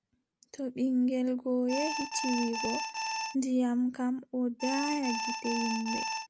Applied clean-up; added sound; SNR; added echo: none; Alarm; 3 dB; none.